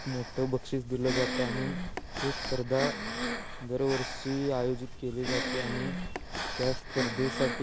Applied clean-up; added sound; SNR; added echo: none; Breathing; 3 dB; none.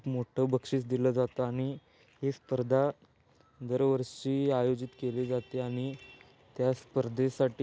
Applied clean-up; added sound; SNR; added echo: none; none; none; none.